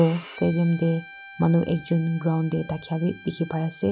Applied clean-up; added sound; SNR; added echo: none; Bowed string instrument; 19 dB; none.